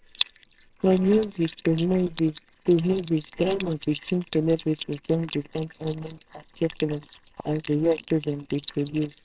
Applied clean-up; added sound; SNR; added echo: neural separator model SepFormer WHAMR!.